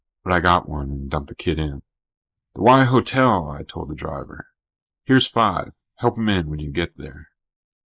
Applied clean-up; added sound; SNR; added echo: neural mask model Resemble Enhance denoiser.